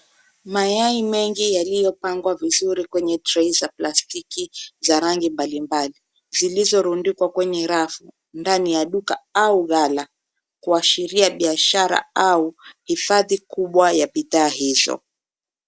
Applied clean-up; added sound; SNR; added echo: none; none; none; none.